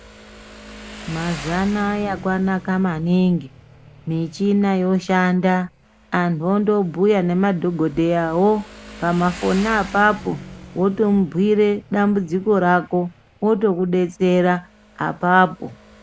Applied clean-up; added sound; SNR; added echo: none; Motorcycle; 20 dB; none.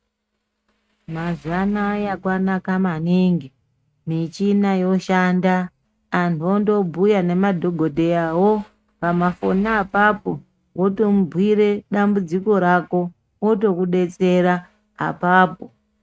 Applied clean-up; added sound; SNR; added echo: neural mask model RNNoise.